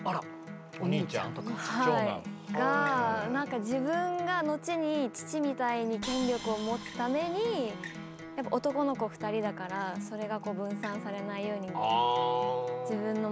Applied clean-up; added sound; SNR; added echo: none; Acoustic guitar; 11 dB; none.